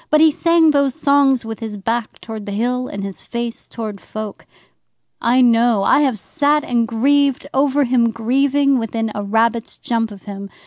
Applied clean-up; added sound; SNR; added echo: none; none; none; none.